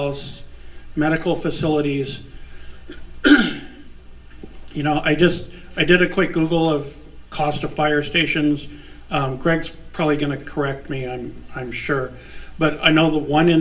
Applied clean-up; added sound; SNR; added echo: none; none; none; reverberation time 0.5 s.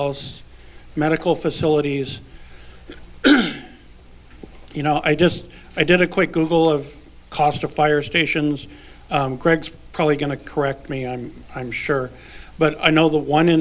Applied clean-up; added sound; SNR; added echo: none; none; none; none.